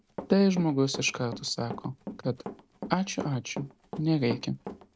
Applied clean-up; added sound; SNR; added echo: none; Run; 12 dB; none.